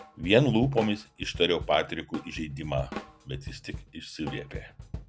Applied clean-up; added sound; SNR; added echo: none; Drum kit; 13 dB; none.